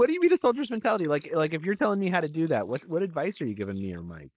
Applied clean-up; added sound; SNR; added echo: neural mask model Resemble Enhance denoiser.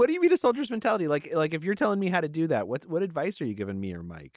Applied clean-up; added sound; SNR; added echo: none; none; none; none.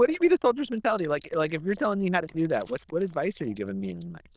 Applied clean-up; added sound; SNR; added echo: neural diffusion model UNIVERSE++.